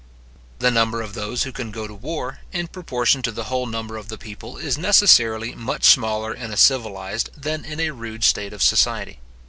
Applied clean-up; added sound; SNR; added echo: none; Meow; 12 dB; none.